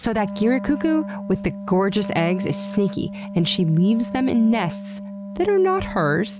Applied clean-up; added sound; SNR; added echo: none; Wind instrument, woodwind instrument; 11 dB; none.